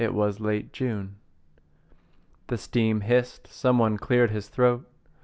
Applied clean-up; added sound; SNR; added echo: none; none; none; none.